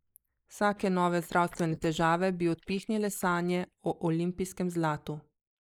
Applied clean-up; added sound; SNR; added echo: neural mask model Resemble Enhance denoiser.